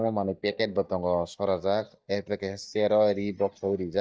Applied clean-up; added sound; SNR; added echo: neural mask model DeepFilterNet 3.